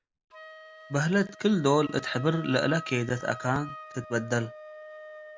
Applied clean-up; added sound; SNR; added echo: none; Wind instrument, woodwind instrument; 16 dB; none.